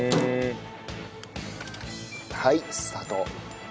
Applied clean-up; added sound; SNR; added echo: none; none; none; none.